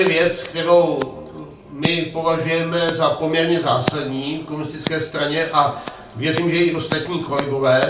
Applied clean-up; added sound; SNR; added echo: none; Scissors; 13 dB; reverberation time 0.3 s.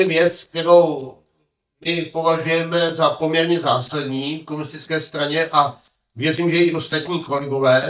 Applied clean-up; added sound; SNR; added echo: neural mask model DeepFilterNet 3.